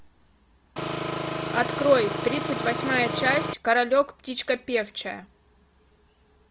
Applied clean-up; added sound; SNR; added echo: none; Engine; 2 dB; none.